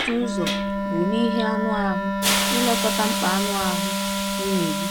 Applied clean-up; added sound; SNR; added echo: none; Hiss + Wind instrument, woodwind instrument; -2 dB; none.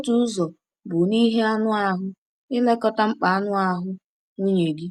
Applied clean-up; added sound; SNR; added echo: none; none; none; none.